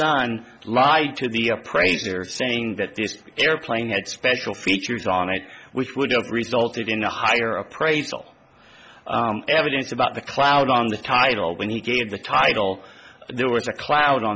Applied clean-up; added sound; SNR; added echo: none; none; none; none.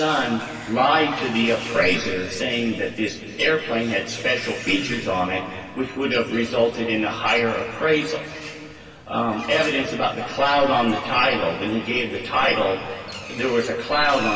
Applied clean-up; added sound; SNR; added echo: none; Bird; 17 dB; reverberation time 2.6 s.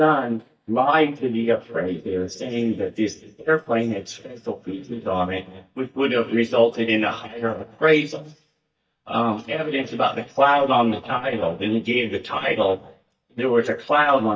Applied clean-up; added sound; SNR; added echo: neural mask model DeepFilterNet 3.